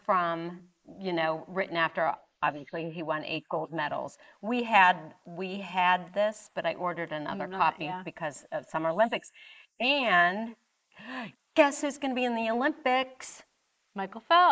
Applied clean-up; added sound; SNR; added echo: neural mask model Resemble Enhance denoiser.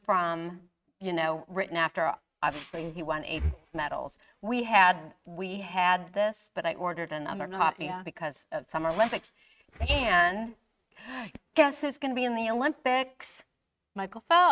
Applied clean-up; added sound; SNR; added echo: neural mask model RNNoise.